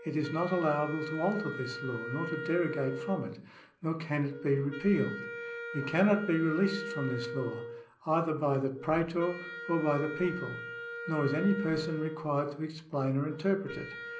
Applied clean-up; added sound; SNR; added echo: none; Wind instrument, woodwind instrument; 10 dB; reverberation time 0.5 s.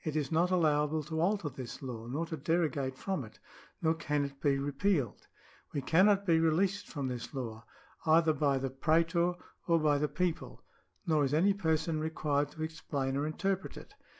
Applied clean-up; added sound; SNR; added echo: none; none; none; none.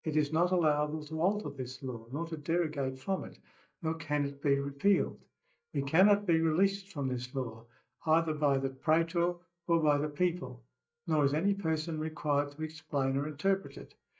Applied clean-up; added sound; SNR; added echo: neural mask model DeepFilterNet 3.